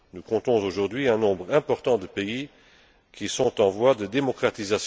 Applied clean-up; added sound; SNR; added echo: none; none; none; none.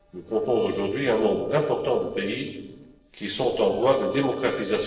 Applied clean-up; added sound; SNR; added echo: neural separator model SepFormer DNS4.